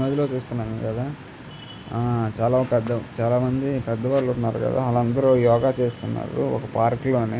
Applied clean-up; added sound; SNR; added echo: none; none; none; none.